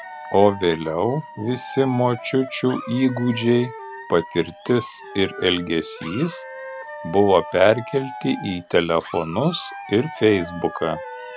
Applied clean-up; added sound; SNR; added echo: none; Wind instrument, woodwind instrument + Alarm / Dog; 14 dB; none.